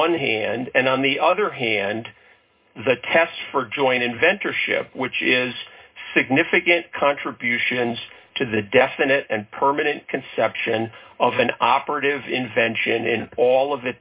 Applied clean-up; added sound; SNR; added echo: none; none; none; reverberation time 0.2 s.